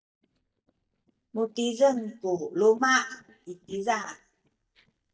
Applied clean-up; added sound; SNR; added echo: neural mask model DeepFilterNet 3.